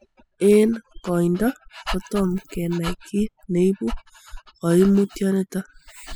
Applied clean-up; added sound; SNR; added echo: classical method spectral subtraction.